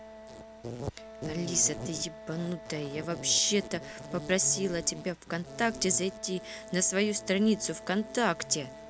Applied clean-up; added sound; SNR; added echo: none; Wind instrument, woodwind instrument + Insect; 12 dB; none.